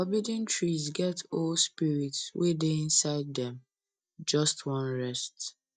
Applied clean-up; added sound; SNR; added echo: neural mask model DeepFilterNet 3.